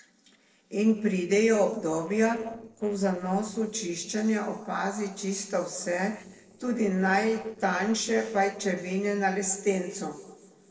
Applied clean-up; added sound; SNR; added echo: neural separator model SepFormer DNS4.